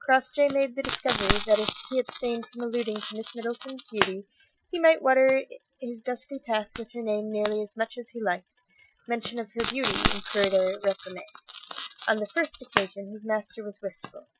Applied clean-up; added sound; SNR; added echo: classical method Wiener filter.